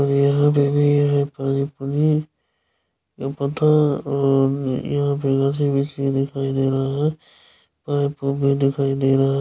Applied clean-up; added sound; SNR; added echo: none; none; none; none.